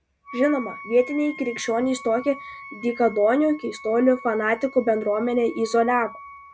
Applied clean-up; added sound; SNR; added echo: none; Wind instrument, woodwind instrument; 17 dB; none.